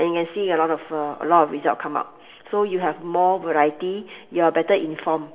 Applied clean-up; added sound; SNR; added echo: none; none; none; reverberation time 1.9 s.